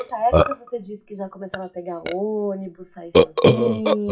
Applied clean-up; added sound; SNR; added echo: classical method WPE with log-MMSE.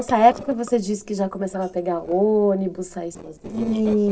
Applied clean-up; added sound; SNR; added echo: neural separator model SepFormer DNS4.